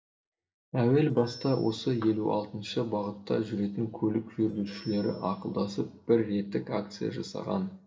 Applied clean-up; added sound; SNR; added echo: neural separator model SepFormer DNS4.